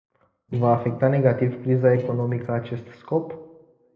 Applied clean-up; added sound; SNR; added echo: neural separator model SepFormer DNS4.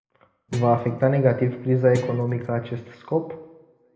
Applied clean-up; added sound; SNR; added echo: none; Guitar; 15 dB; reverberation time 0.9 s.